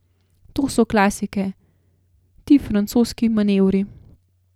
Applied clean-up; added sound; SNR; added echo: none; none; none; none.